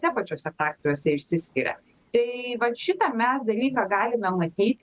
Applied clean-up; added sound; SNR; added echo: none; none; none; none.